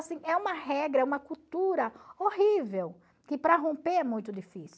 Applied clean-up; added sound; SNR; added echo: none; none; none; none.